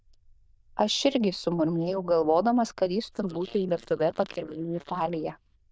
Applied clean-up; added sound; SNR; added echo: neural diffusion model UNIVERSE++.